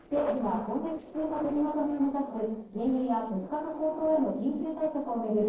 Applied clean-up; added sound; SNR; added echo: neural separator model SepFormer DNS4.